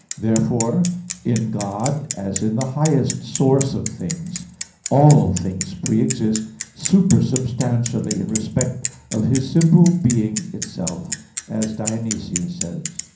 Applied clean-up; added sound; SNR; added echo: none; Bicycle; 11 dB; reverberation time 0.6 s.